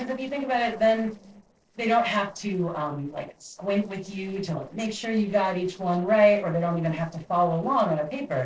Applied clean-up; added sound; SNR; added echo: neural separator model SepFormer DNS4.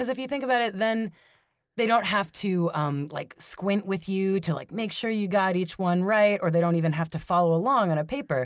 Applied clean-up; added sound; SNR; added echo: none; none; none; none.